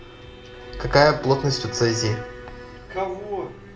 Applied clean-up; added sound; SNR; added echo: none; Bowed string instrument; 15 dB; reverberation time 0.4 s.